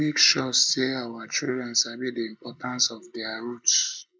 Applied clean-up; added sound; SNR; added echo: neural mask model Resemble Enhance denoiser.